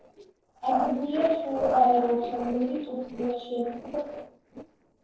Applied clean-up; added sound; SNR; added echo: neural separator model SepFormer DNS4.